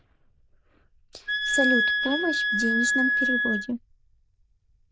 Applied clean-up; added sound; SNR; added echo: neural diffusion model UNIVERSE++.